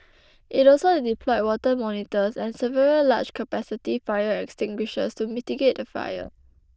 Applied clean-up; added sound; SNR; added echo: neural diffusion model UNIVERSE++.